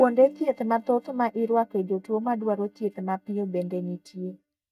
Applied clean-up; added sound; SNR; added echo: neural mask model DeepFilterNet 3.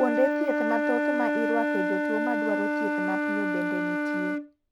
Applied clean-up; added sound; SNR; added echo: none; Wind instrument, woodwind instrument; -4 dB; none.